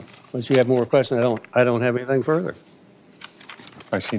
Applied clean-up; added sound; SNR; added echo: none; none; none; none.